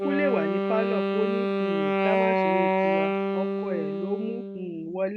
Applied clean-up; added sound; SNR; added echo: none; Wind instrument, woodwind instrument; -5 dB; none.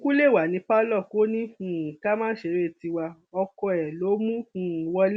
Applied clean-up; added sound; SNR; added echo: none; none; none; none.